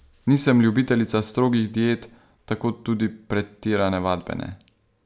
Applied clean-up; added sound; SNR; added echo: none; none; none; none.